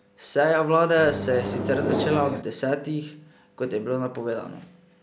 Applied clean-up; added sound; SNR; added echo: none; Microwave oven; 3 dB; none.